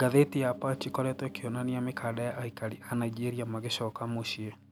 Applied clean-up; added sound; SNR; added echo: none; Piano; 17 dB; none.